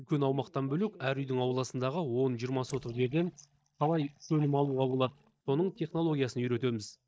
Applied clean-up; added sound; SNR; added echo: neural mask model DeepFilterNet 3.